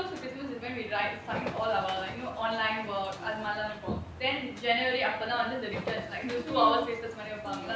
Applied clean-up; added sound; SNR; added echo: none; Buzz; 11 dB; none.